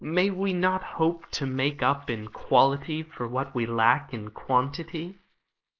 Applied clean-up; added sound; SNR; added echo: neural mask model Resemble Enhance denoiser.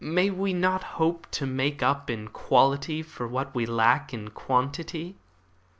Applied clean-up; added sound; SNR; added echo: none; none; none; none.